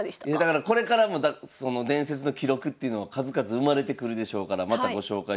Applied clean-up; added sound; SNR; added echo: none; none; none; none.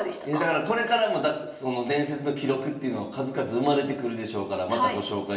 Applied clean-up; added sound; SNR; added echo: none; none; none; reverberation time 0.8 s.